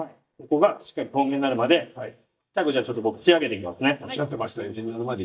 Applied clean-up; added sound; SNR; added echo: neural mask model DeepFilterNet 3.